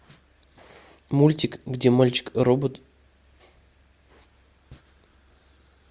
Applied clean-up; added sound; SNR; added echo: none; none; none; none.